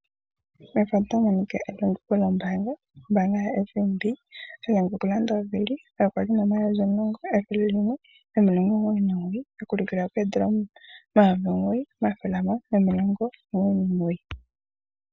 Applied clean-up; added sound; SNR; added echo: none; none; none; none.